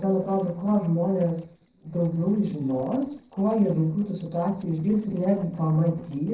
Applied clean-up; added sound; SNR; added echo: neural separator model SepFormer DNS4.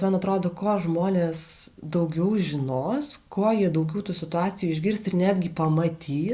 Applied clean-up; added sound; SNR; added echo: none; none; none; none.